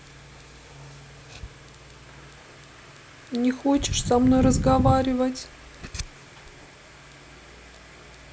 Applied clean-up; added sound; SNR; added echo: none; none; none; none.